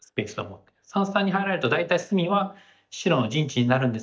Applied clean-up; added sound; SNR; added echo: neural mask model DeepFilterNet 3.